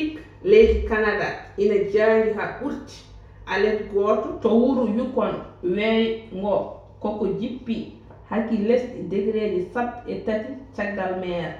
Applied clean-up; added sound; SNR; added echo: none; none; none; reverberation time 0.6 s.